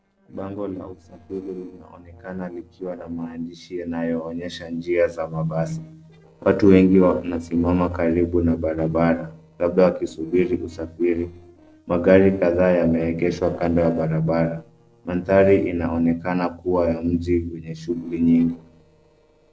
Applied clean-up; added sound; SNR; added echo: neural separator model SepFormer DNS4.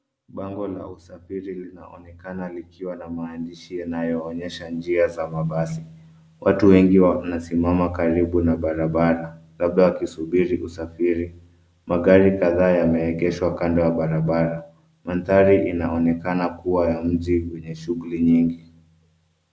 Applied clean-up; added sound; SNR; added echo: none; none; none; none.